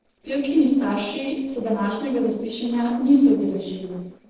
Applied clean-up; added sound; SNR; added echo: neural separator model SepFormer DNS4.